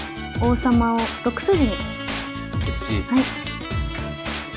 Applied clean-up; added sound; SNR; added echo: none; none; none; none.